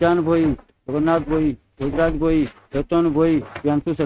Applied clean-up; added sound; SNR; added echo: neural mask model RNNoise.